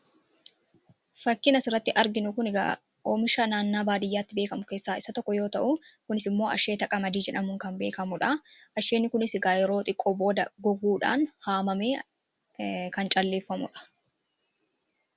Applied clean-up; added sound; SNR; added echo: none; none; none; none.